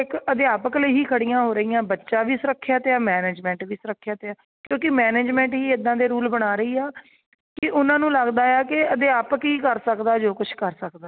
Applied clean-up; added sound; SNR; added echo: none; none; none; none.